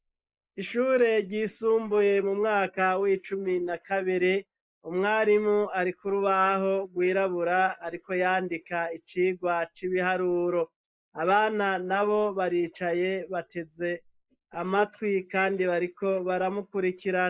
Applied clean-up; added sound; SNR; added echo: neural mask model Resemble Enhance denoiser.